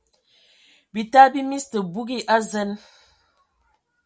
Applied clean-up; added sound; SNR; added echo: none; none; none; none.